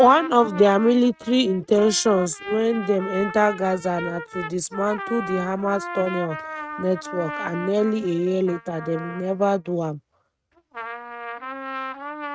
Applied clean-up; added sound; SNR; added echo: neural mask model RNNoise.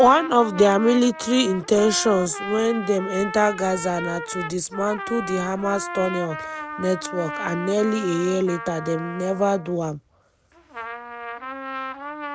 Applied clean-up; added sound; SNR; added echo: none; Trumpet; 10 dB; none.